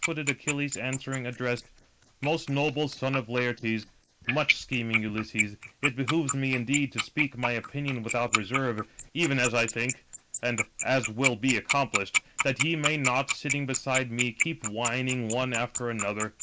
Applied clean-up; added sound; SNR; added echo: neural mask model Resemble Enhance denoiser.